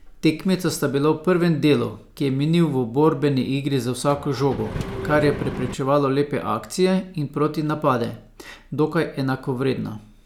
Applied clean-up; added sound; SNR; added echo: none; Engine; 9 dB; none.